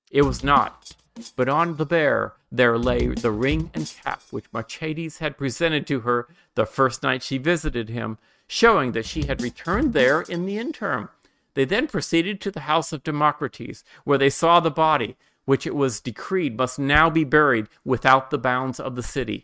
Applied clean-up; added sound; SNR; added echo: neural mask model RNNoise.